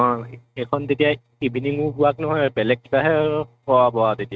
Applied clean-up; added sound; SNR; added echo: neural mask model RNNoise.